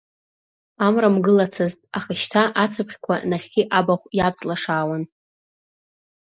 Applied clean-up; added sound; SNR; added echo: neural mask model Resemble Enhance denoiser.